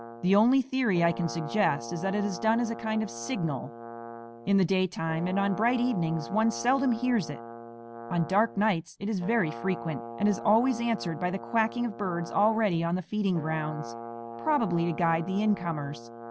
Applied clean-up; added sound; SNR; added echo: none; Brass instrument; 12 dB; none.